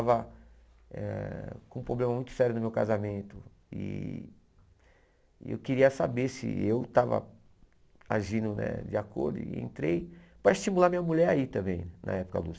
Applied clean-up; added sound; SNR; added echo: none; none; none; none.